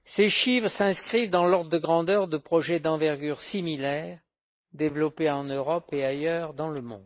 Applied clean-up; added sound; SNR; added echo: neural mask model Resemble Enhance denoiser.